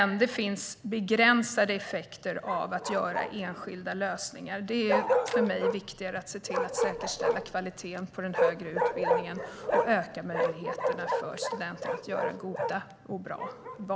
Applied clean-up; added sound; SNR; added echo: none; Bark; 1 dB; none.